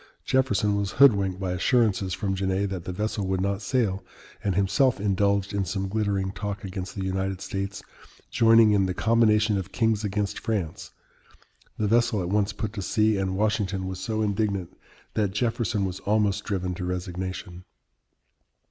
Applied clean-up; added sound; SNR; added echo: none; none; none; none.